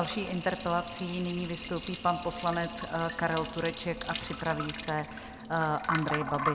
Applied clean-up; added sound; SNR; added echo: none; Liquid; 7 dB; none.